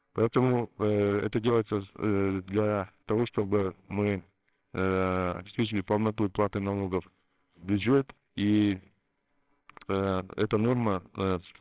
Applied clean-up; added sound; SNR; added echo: neural separator model SepFormer WHAMR!.